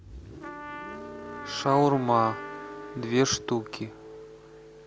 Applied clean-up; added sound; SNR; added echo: none; Car + Trumpet; 12 dB; none.